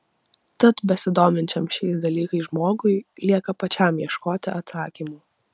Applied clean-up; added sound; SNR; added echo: none; none; none; none.